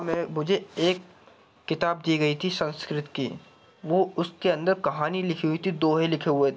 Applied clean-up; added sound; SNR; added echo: none; none; none; none.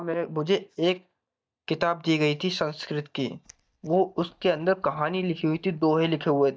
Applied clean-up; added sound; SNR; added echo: neural mask model DeepFilterNet 3.